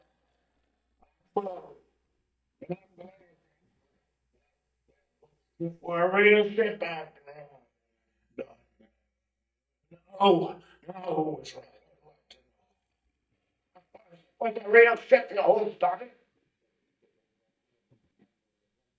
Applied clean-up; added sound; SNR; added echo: neural mask model DeepFilterNet 3.